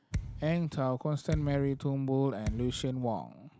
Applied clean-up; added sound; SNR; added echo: none; Thump, thud; 9 dB; none.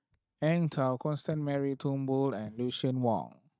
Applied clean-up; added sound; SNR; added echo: neural mask model DeepFilterNet 3.